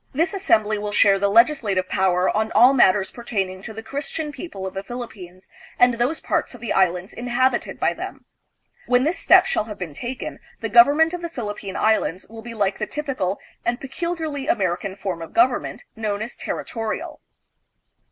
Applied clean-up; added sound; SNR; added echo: none; none; none; none.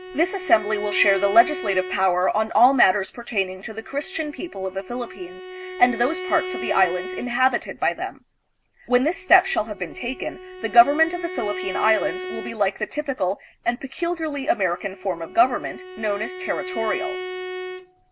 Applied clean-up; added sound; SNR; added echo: none; Bowed string instrument; 11 dB; none.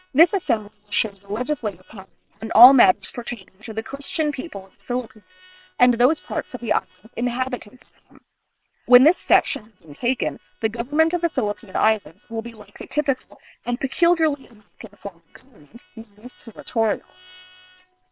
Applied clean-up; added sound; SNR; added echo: neural separator model SepFormer WHAM!.